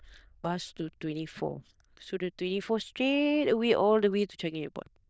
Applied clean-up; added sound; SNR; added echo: neural diffusion model UNIVERSE++.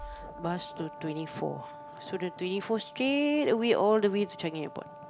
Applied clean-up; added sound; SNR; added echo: none; Brass instrument + Bass drum; 16 dB; none.